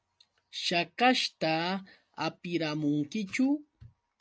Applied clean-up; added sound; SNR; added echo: none; none; none; none.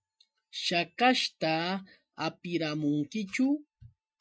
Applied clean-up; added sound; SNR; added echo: classical method Wiener filter.